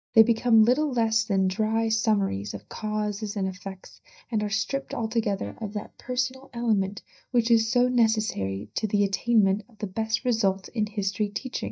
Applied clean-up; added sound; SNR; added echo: neural mask model DeepFilterNet 3.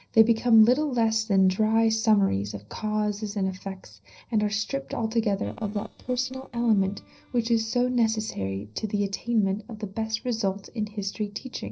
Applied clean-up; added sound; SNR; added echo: neural separator model SepFormer DNS4.